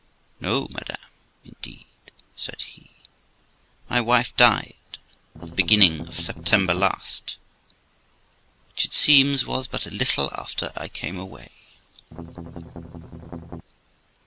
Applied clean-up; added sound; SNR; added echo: none; Strum; 9 dB; none.